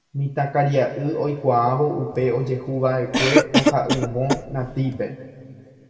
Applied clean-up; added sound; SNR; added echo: none; Cough; 1 dB; reverberation time 1.9 s.